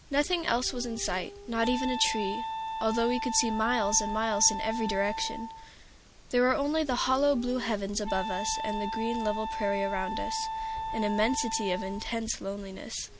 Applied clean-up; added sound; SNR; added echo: none; Wind instrument, woodwind instrument; 6 dB; none.